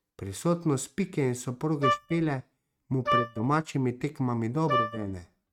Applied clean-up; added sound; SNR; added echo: neural mask model RNNoise.